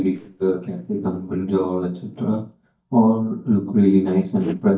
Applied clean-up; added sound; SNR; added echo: neural mask model DeepFilterNet 3.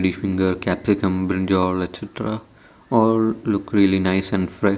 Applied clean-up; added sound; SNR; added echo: none; none; none; none.